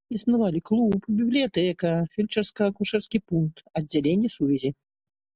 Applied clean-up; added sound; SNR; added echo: none; none; none; none.